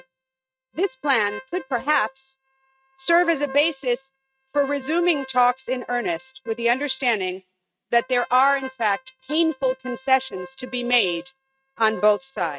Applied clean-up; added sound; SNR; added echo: neural mask model RNNoise.